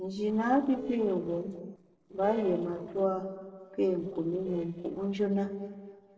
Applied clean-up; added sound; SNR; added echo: neural separator model SepFormer DNS4.